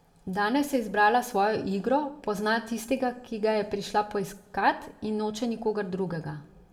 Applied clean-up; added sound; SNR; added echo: none; none; none; reverberation time 0.6 s.